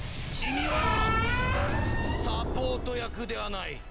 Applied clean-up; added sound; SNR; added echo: none; Squeak; 4 dB; none.